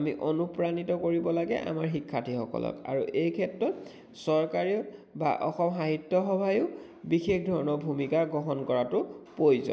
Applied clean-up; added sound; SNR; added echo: none; none; none; none.